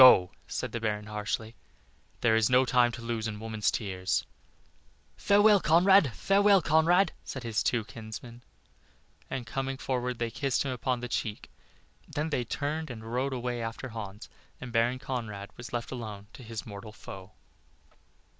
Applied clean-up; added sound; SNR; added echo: none; none; none; none.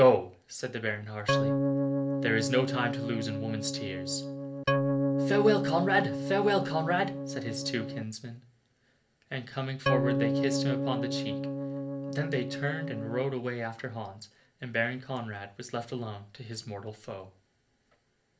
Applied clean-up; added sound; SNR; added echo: none; Organ; -1 dB; reverberation time 0.3 s.